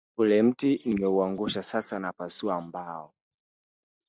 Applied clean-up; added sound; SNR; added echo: neural mask model DeepFilterNet 3.